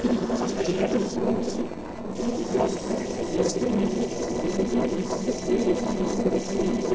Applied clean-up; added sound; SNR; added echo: neural separator model SepFormer DNS4.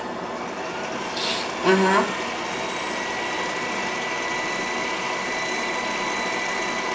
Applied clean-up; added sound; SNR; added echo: none; Domestic sounds, home sounds; 2 dB; reverberation time 0.6 s.